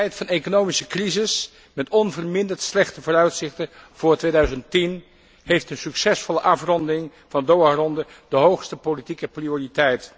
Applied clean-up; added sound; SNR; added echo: none; none; none; none.